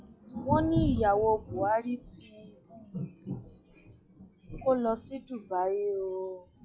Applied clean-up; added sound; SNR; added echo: classical method log-MMSE.